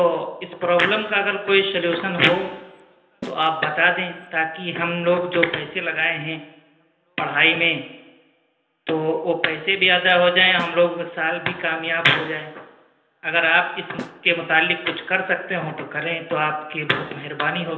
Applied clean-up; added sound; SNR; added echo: none; Snare drum; 20 dB; reverberation time 1.4 s.